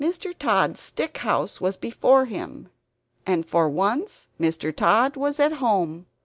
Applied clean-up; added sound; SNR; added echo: none; none; none; none.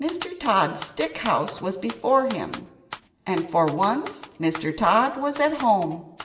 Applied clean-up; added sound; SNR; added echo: none; Typewriter; 14 dB; reverberation time 0.8 s.